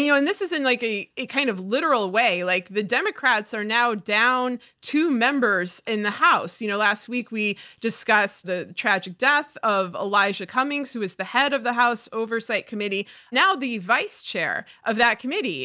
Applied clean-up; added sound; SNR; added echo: none; none; none; none.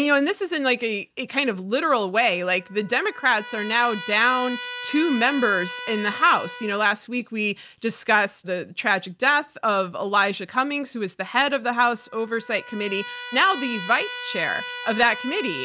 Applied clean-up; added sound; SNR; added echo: none; Trumpet; 14 dB; none.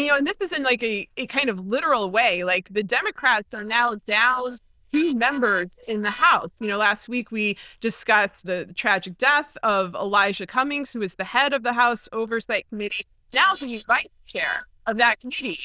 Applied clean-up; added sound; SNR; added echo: neural diffusion model UNIVERSE++.